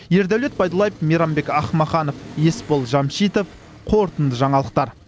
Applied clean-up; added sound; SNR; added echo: none; Accelerating, revving, vroom; 20 dB; none.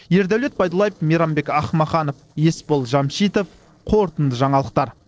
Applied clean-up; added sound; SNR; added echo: neural separator model SepFormer DNS4.